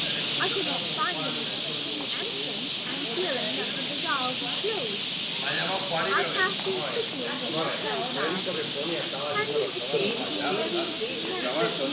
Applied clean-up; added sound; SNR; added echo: none; Bird; -5 dB; none.